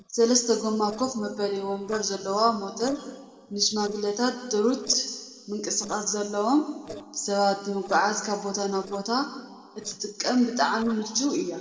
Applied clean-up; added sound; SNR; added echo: neural separator model SepFormer DNS4.